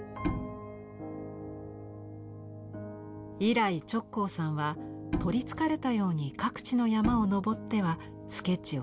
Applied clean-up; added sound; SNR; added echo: none; Bowed string instrument; 8 dB; none.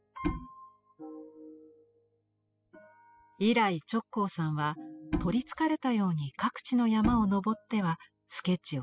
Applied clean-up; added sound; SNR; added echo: classical method spectral subtraction.